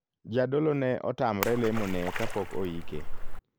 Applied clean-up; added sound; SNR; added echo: none; Splash, splatter; 0 dB; none.